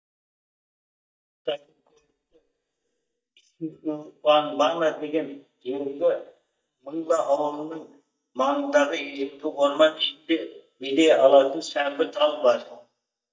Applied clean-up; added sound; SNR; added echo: neural mask model DeepFilterNet 3.